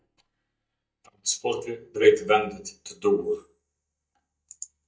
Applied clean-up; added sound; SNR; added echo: neural mask model DeepFilterNet 3.